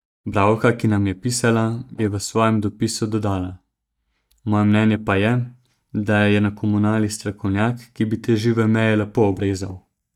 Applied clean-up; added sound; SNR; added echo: neural mask model DeepFilterNet 3.